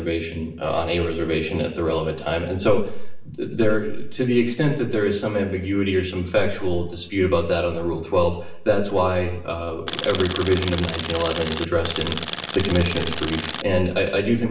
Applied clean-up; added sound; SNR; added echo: none; Tools; 8 dB; reverberation time 0.7 s.